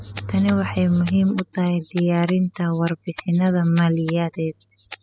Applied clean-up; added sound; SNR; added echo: classical method spectral subtraction.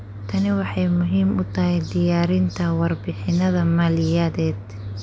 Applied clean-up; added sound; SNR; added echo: none; none; none; none.